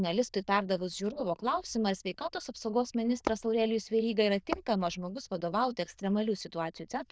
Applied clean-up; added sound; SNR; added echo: neural diffusion model UNIVERSE++.